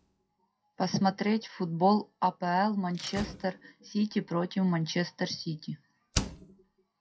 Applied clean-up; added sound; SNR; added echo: classical method WPE with log-MMSE.